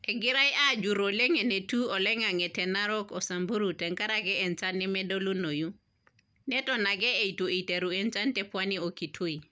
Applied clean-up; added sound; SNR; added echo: none; none; none; none.